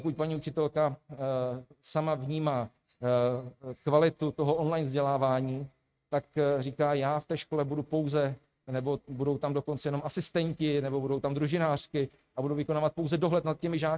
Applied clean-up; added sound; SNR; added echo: neural mask model RNNoise.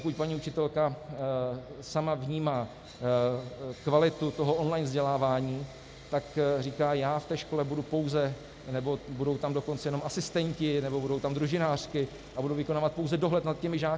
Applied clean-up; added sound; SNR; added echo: none; Sawing; 20 dB; none.